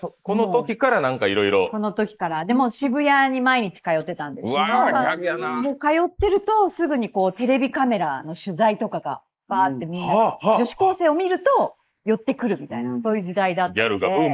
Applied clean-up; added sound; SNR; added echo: neural mask model Resemble Enhance denoiser.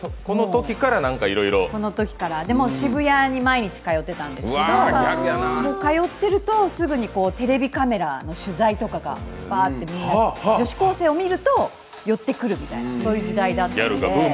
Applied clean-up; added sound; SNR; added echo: none; none; none; none.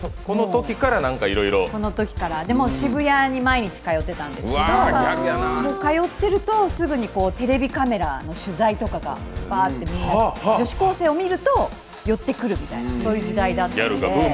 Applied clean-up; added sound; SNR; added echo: none; Drum kit; 12 dB; none.